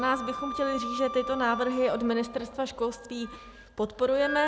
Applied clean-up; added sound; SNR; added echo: none; Wind instrument, woodwind instrument; 10 dB; none.